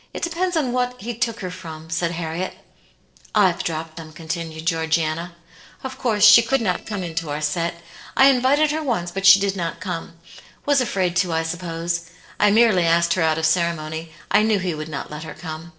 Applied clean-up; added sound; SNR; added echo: neural separator model SepFormer DNS4.